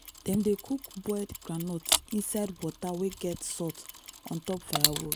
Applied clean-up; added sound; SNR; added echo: none; Mechanisms; 1 dB; none.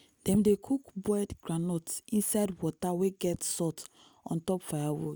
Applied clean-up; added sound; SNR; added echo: none; none; none; none.